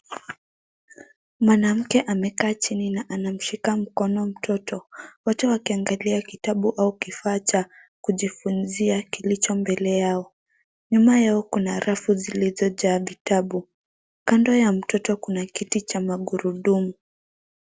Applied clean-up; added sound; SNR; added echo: none; none; none; none.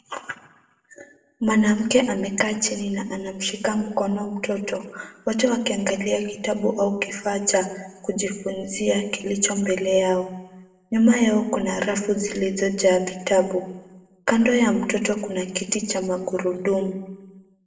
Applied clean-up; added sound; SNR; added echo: none; none; none; reverberation time 0.8 s.